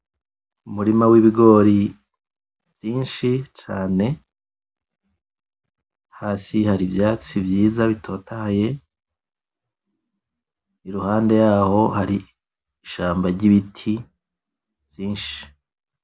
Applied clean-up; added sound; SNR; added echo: none; none; none; none.